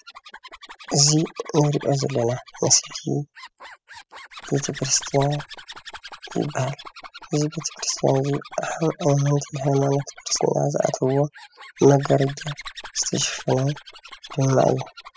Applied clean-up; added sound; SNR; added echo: classical method spectral subtraction.